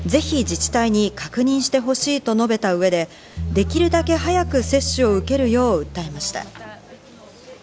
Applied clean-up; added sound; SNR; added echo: none; Bass guitar; 10 dB; none.